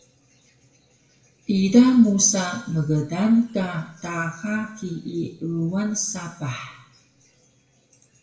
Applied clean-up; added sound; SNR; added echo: none; none; none; reverberation time 0.7 s.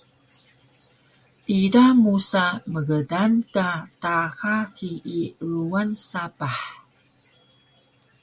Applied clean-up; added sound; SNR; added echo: none; none; none; none.